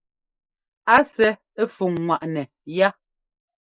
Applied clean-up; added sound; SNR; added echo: neural mask model Resemble Enhance denoiser.